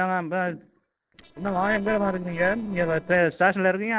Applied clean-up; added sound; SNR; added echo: neural separator model SepFormer DNS4.